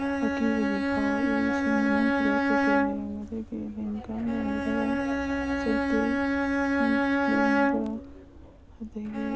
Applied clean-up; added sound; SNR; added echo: none; Bowed string instrument; -5 dB; none.